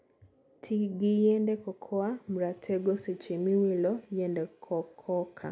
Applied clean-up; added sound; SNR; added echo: none; none; none; none.